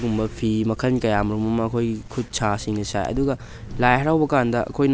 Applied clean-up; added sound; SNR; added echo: none; none; none; none.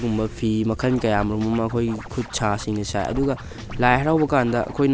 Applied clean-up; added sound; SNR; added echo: none; Scratching (performance technique); 17 dB; none.